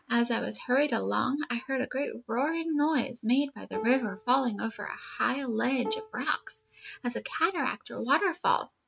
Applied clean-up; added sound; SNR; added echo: neural mask model RNNoise.